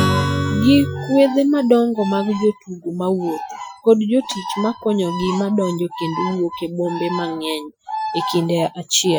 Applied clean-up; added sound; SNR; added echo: classical method Wiener filter.